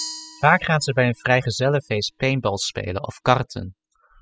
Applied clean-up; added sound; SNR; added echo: classical method spectral subtraction.